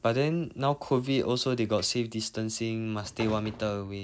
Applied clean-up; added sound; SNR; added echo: none; Sliding door / Train; 20 dB; none.